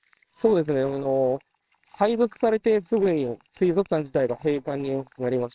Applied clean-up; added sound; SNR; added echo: neural separator model SepFormer WHAMR!.